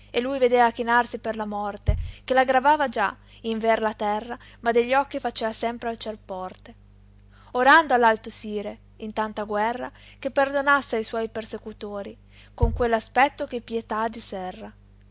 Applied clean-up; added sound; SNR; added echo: none; Bass drum; 8 dB; none.